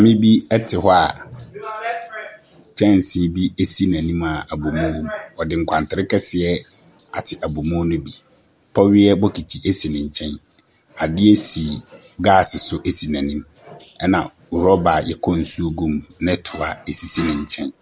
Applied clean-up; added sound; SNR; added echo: none; none; none; none.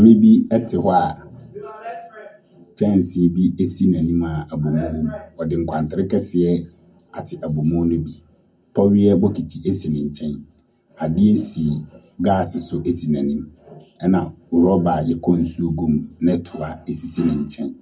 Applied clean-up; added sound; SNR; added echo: none; none; none; reverberation time 0.3 s.